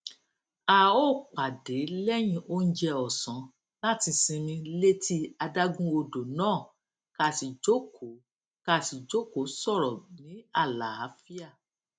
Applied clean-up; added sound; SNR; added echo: none; none; none; none.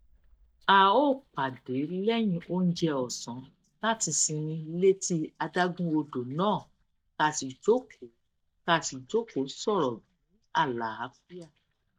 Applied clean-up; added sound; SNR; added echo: neural mask model DeepFilterNet 3.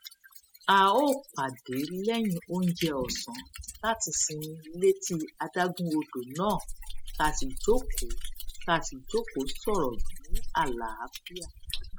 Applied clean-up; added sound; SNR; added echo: classical method spectral subtraction.